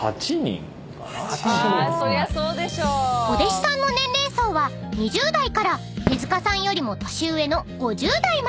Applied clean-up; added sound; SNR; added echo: none; Fireworks; 16 dB; none.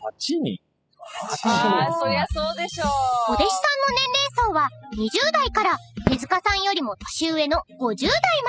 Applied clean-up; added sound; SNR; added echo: classical method spectral subtraction.